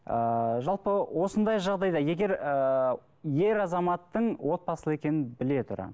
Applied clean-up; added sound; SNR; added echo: none; none; none; none.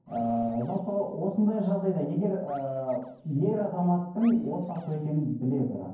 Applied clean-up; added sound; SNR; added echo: neural separator model SepFormer DNS4.